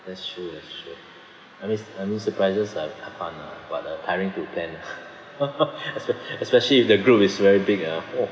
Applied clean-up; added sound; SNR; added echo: none; none; none; none.